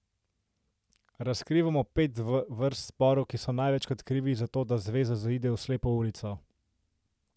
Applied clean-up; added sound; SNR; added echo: none; none; none; none.